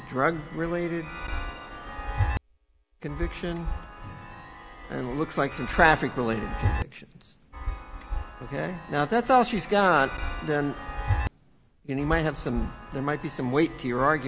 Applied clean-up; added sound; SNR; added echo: none; Chime; 6 dB; none.